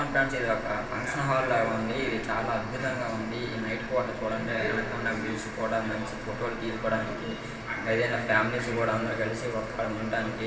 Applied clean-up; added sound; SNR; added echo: none; none; none; reverberation time 2.4 s.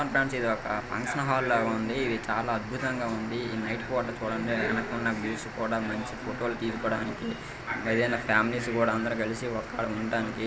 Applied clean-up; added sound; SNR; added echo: none; none; none; none.